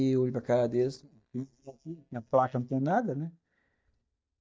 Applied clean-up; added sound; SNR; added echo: neural mask model DeepFilterNet 3.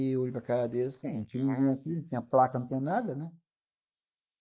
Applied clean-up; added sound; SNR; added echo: neural mask model Resemble Enhance denoiser.